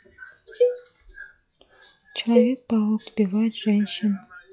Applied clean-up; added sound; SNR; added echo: classical method log-MMSE.